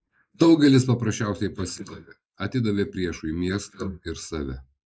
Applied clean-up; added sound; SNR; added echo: neural mask model Resemble Enhance denoiser.